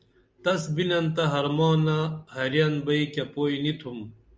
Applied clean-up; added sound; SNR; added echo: none; none; none; none.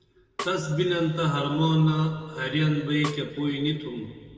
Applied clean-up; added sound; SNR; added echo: none; Snare drum; 16 dB; reverberation time 1.7 s.